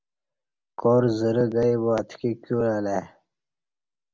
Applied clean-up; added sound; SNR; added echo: none; none; none; none.